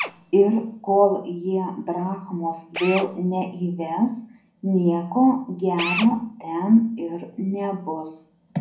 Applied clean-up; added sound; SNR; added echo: none; Drill; 15 dB; reverberation time 0.5 s.